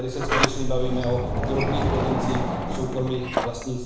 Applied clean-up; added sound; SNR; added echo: none; Sliding door; -2 dB; reverberation time 0.9 s.